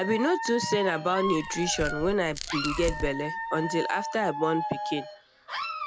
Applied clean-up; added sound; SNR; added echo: none; Tearing + Alarm / Dog; 5 dB; none.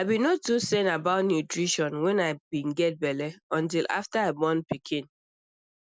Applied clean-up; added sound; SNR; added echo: none; none; none; none.